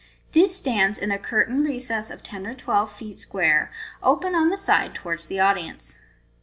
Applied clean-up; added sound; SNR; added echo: none; none; none; none.